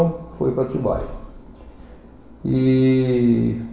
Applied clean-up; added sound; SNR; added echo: none; none; none; reverberation time 0.9 s.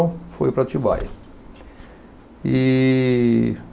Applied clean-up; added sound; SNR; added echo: none; none; none; none.